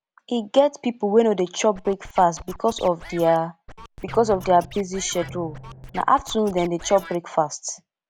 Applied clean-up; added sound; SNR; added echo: none; Scratching (performance technique) + Drum; 16 dB; none.